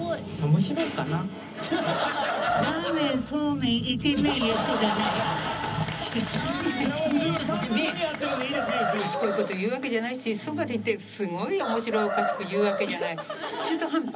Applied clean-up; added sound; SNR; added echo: none; Chicken, rooster; 4 dB; reverberation time 0.4 s.